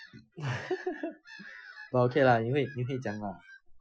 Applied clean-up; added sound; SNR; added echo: classical method Wiener filter.